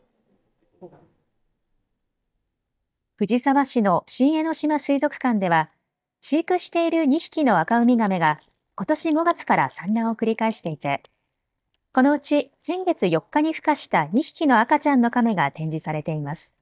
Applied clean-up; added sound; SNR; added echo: neural mask model DeepFilterNet 3.